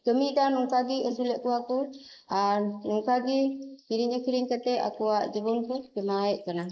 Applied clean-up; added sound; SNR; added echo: neural mask model Resemble Enhance denoiser.